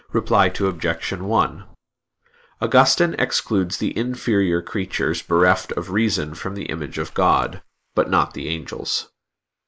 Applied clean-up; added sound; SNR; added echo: neural mask model Resemble Enhance denoiser.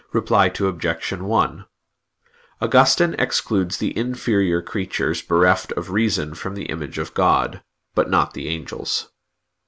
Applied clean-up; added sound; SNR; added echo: none; none; none; none.